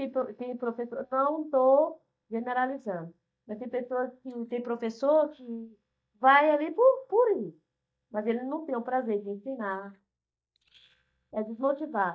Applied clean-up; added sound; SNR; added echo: neural mask model DeepFilterNet 3.